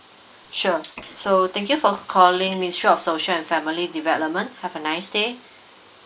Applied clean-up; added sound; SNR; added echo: neural mask model Resemble Enhance denoiser.